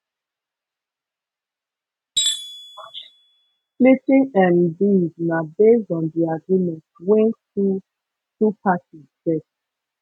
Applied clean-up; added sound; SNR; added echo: neural mask model RNNoise.